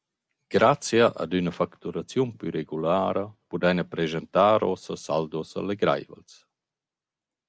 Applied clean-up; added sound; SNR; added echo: none; none; none; none.